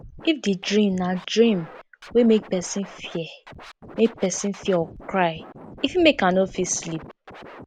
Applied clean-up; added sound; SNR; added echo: none; Scratching (performance technique); 19 dB; none.